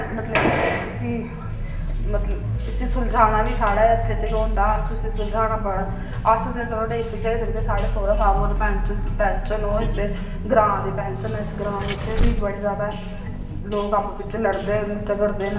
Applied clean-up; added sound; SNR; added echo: none; Vehicle; 1 dB; reverberation time 2.1 s.